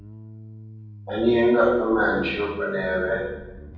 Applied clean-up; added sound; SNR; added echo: none; Bass guitar; 18 dB; reverberation time 1.2 s.